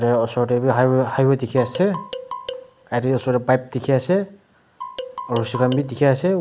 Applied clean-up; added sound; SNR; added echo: none; Marimba, xylophone; 13 dB; none.